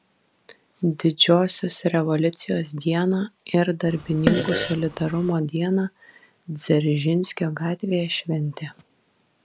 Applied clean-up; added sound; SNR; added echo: none; Fart; 3 dB; none.